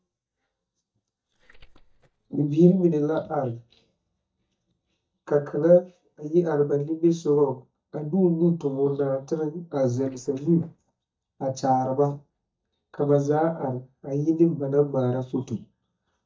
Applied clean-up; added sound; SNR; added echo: neural mask model DeepFilterNet 3.